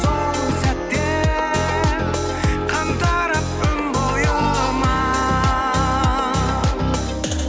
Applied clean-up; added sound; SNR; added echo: none; Telephone; 15 dB; none.